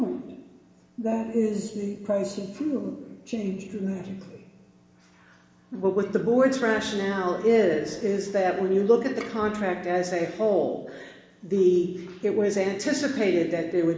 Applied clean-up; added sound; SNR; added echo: none; none; none; reverberation time 1.2 s.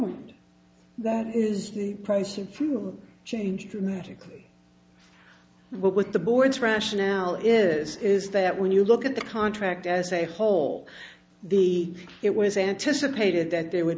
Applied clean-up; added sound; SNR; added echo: none; none; none; none.